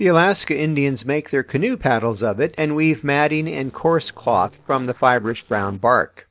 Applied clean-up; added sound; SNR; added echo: neural separator model SepFormer DNS4.